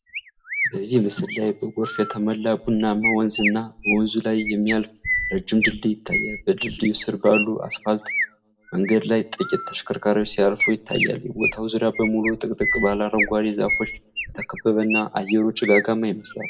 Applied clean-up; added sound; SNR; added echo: none; Chirp, tweet; 6 dB; reverberation time 0.4 s.